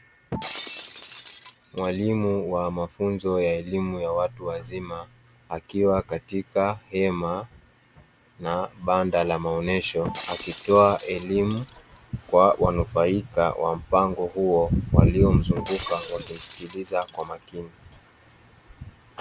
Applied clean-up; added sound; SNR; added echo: none; Shatter + Dog; 16 dB; none.